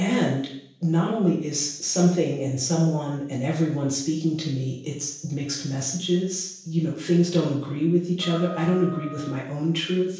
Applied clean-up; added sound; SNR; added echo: none; Wind instrument, woodwind instrument; 18 dB; reverberation time 0.7 s.